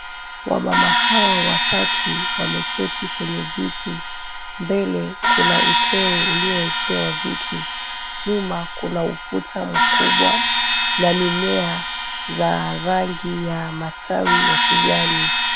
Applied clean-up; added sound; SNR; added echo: none; Crash cymbal; -4 dB; none.